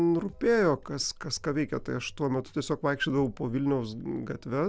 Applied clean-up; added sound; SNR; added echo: none; none; none; none.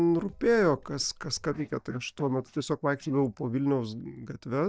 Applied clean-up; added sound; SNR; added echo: neural mask model DeepFilterNet 3.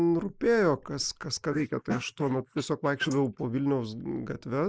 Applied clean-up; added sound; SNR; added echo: neural mask model Resemble Enhance denoiser.